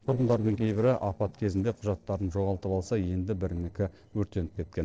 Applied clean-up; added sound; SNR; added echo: neural separator model SepFormer DNS4.